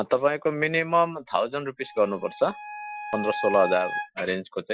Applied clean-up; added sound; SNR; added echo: classical method Wiener filter.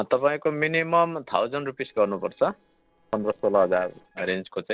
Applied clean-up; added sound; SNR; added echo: neural separator model SepFormer DNS4.